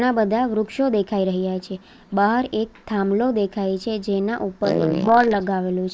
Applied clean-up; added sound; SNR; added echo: neural mask model Resemble Enhance denoiser.